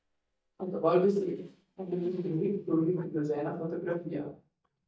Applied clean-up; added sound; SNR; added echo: neural mask model DeepFilterNet 3.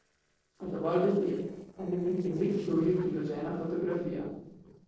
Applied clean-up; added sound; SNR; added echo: neural separator model SepFormer DNS4.